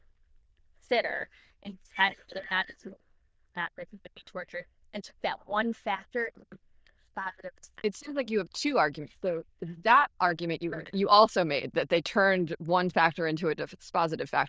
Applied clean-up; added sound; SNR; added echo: neural diffusion model UNIVERSE++.